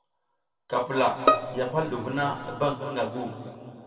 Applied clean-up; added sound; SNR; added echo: none; Bowed string instrument; -1 dB; reverberation time 2.4 s.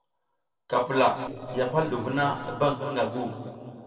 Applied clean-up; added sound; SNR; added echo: neural separator model SepFormer DNS4.